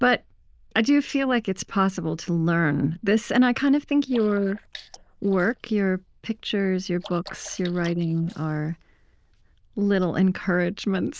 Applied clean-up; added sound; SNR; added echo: neural diffusion model UNIVERSE++.